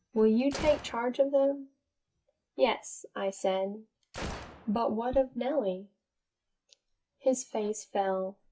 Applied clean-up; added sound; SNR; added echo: classical method log-MMSE.